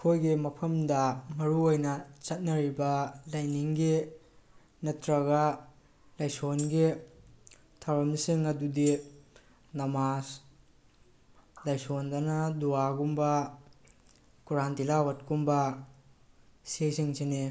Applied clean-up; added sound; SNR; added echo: none; Tambourine; 18 dB; none.